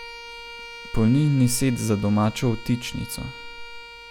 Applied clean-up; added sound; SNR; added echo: none; Bowed string instrument; 17 dB; none.